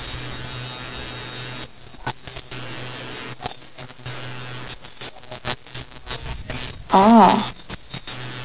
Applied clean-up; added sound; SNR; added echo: none; Rain; 20 dB; none.